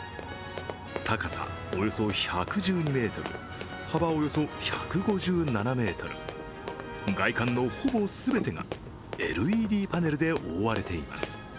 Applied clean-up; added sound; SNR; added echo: none; Run; 13 dB; none.